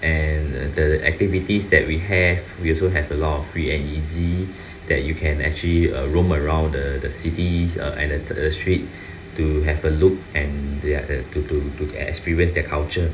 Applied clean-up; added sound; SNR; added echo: none; none; none; reverberation time 0.5 s.